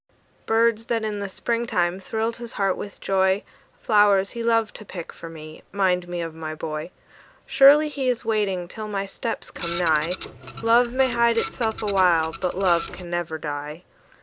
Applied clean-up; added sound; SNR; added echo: none; Printer; 8 dB; none.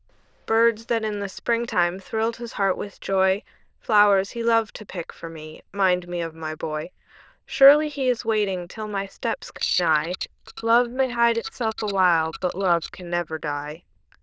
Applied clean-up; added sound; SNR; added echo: neural diffusion model UNIVERSE++.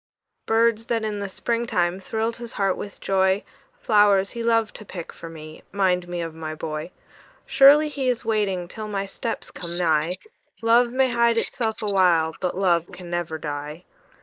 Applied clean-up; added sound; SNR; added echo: neural mask model Resemble Enhance denoiser.